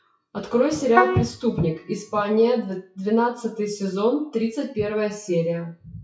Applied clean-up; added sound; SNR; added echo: classical method WPE with log-MMSE.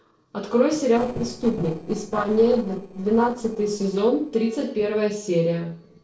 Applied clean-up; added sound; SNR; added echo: neural separator model SepFormer DNS4.